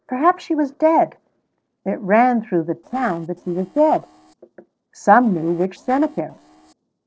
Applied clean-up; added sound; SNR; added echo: neural separator model SepFormer DNS4.